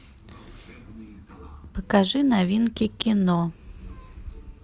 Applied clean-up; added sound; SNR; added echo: none; none; none; none.